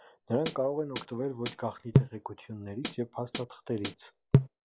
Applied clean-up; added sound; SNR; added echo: classical method log-MMSE.